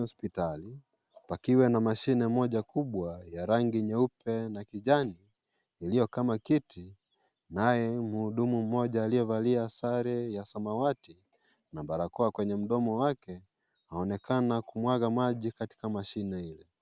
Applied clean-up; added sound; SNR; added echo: none; none; none; none.